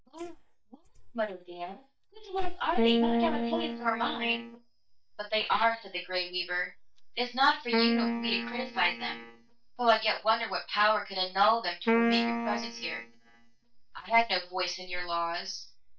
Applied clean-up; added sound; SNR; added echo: neural mask model DeepFilterNet 3.